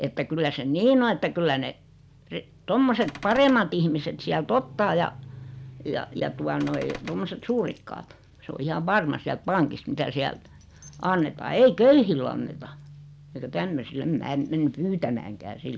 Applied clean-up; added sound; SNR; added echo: none; Cupboard open or close / Door; 14 dB; none.